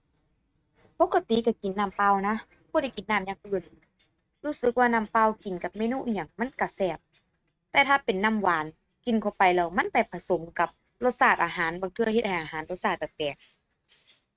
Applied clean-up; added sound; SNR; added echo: neural mask model RNNoise.